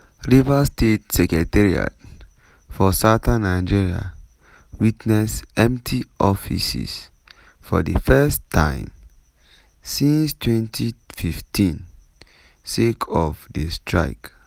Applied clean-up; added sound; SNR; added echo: none; none; none; none.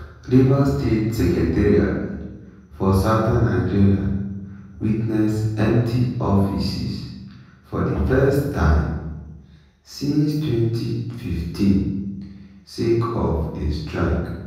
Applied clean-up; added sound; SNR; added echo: none; none; none; reverberation time 1.3 s.